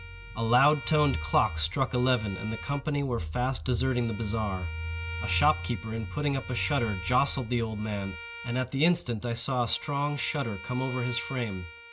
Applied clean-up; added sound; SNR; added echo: none; Bowed string instrument; 15 dB; none.